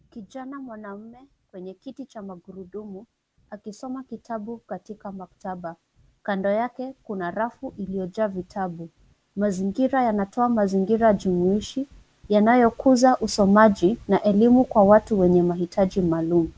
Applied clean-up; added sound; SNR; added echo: none; none; none; none.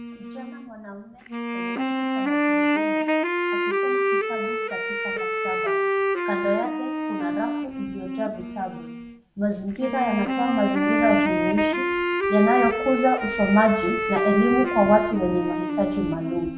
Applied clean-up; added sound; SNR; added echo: none; Wind instrument, woodwind instrument; -1 dB; reverberation time 0.6 s.